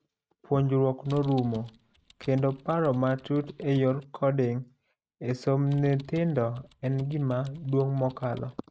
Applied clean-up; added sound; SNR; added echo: neural mask model RNNoise.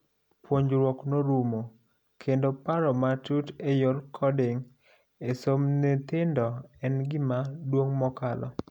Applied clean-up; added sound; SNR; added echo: none; none; none; none.